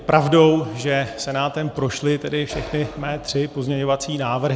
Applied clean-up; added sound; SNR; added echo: none; none; none; none.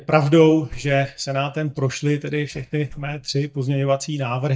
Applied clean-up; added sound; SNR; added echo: neural mask model DeepFilterNet 3.